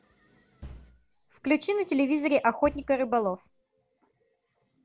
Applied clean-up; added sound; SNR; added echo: none; Bass drum; 19 dB; none.